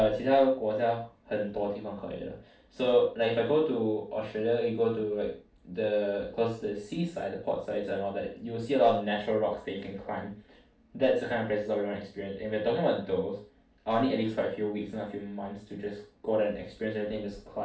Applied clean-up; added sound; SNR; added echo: none; none; none; reverberation time 0.3 s.